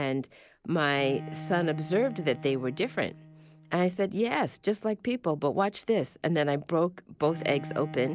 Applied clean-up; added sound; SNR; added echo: none; Bowed string instrument; 16 dB; none.